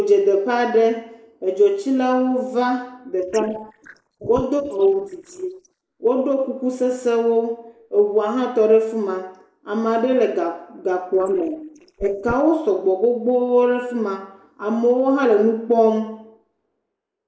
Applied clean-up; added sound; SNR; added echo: neural mask model Resemble Enhance denoiser.